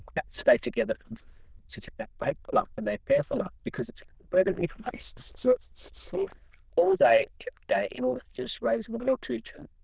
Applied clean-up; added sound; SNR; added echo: neural diffusion model UNIVERSE++.